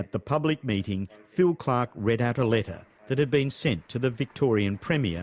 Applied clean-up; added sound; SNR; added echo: none; none; none; none.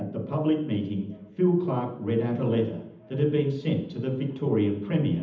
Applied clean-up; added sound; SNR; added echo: none; none; none; reverberation time 0.8 s.